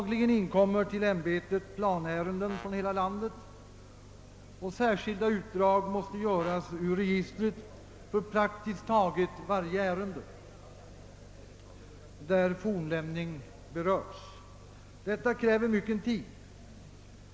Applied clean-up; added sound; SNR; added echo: none; Brass instrument; 17 dB; none.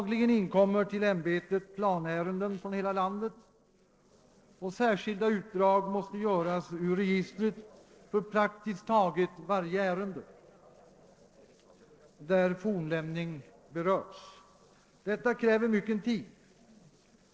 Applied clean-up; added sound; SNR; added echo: neural separator model SepFormer DNS4.